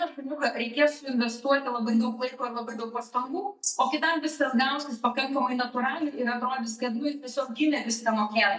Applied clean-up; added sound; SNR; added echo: neural mask model DeepFilterNet 3.